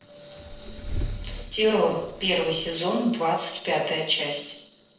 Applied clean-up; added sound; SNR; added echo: neural separator model SepFormer DNS4.